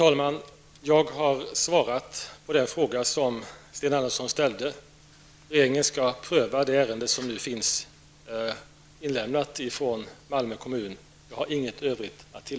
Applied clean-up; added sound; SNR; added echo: none; none; none; none.